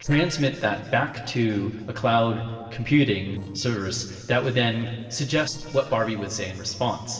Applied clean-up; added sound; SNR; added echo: neural separator model SepFormer DNS4.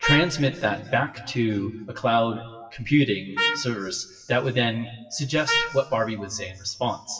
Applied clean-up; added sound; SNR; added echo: classical method WPE with log-MMSE.